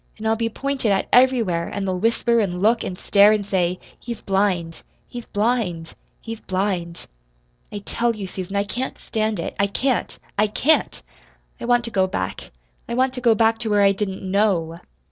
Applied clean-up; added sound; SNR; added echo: none; none; none; none.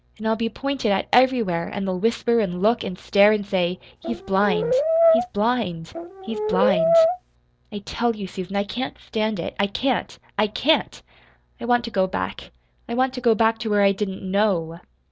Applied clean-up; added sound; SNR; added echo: none; Brass instrument; -2 dB; none.